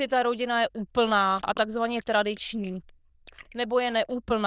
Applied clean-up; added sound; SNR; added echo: neural diffusion model UNIVERSE++.